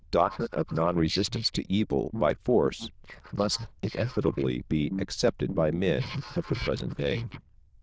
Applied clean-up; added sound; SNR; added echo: neural diffusion model UNIVERSE++.